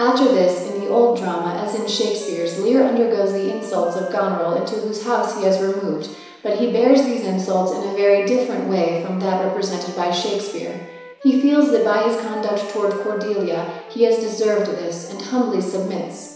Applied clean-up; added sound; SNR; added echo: none; Wind instrument, woodwind instrument; 20 dB; reverberation time 1.0 s.